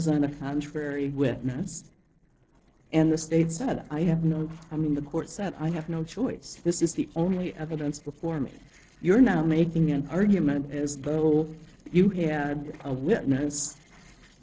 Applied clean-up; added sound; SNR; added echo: neural separator model SepFormer DNS4.